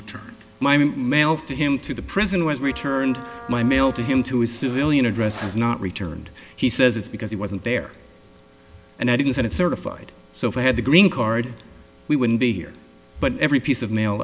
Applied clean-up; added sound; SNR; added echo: none; Cutlery, silverware + Wind instrument, woodwind instrument; 17 dB; none.